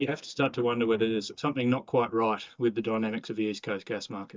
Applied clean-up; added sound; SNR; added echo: neural mask model DeepFilterNet 3.